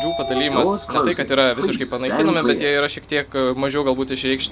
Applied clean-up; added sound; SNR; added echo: none; Sliding door / Train; 3 dB; none.